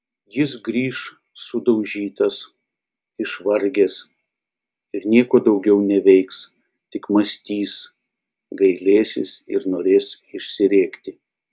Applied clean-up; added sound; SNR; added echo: none; none; none; none.